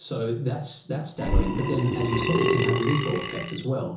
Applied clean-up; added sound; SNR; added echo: none; Burping, eructation; -2 dB; reverberation time 0.7 s.